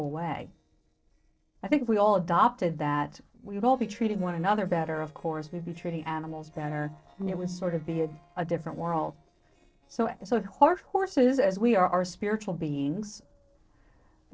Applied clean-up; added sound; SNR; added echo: neural separator model SepFormer DNS4.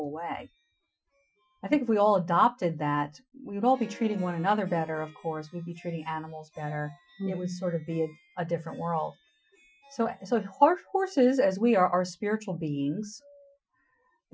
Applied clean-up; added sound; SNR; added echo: classical method Wiener filter.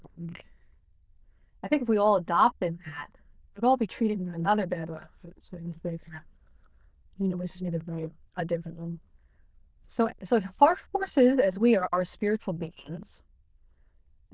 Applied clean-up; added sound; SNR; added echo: neural diffusion model UNIVERSE++.